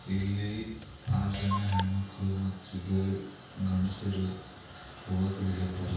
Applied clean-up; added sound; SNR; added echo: none; Clock; 12 dB; reverberation time 0.6 s.